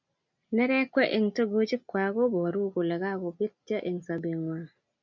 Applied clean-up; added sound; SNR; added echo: none; none; none; none.